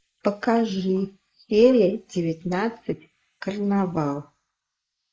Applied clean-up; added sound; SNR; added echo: neural mask model Resemble Enhance denoiser.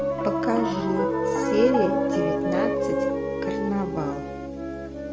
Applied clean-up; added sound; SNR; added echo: none; Wind instrument, woodwind instrument + Piano; -3 dB; none.